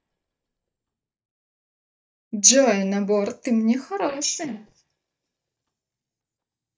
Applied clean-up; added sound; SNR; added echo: neural mask model DeepFilterNet 3.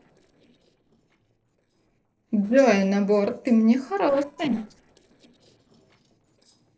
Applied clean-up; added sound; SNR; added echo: neural separator model SepFormer DNS4.